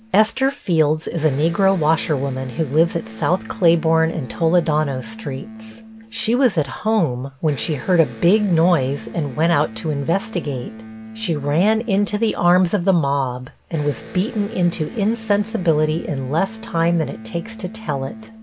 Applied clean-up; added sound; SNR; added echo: none; Electric guitar; 16 dB; none.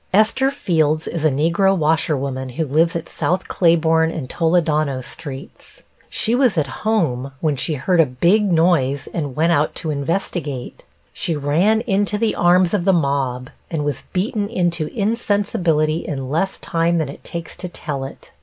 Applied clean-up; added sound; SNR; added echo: none; none; none; none.